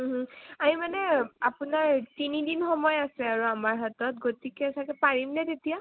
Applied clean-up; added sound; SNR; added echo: none; none; none; none.